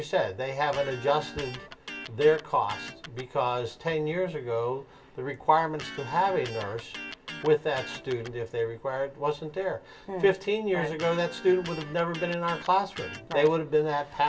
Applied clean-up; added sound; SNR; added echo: none; Electric guitar; 14 dB; reverberation time 0.2 s.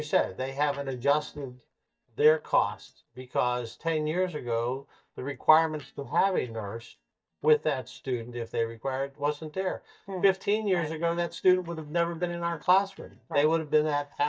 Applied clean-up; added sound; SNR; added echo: neural mask model DeepFilterNet 3.